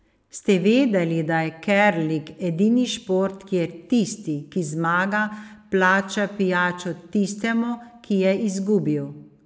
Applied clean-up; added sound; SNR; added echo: none; none; none; none.